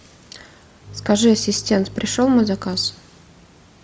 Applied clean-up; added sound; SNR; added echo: none; Bowed string instrument; 18 dB; none.